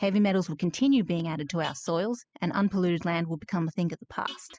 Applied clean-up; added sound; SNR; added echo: classical method spectral subtraction.